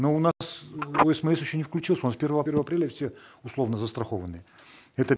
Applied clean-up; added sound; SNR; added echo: none; Telephone; 6 dB; none.